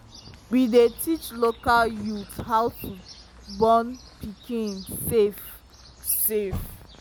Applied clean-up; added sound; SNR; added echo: none; Chirp, tweet; 18 dB; none.